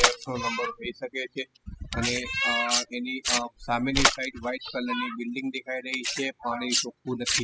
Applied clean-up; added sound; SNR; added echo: classical method spectral subtraction.